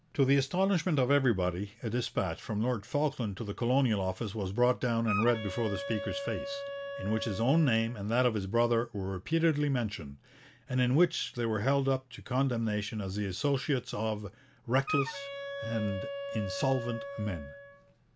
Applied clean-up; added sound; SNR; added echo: none; Wind instrument, woodwind instrument; 8 dB; none.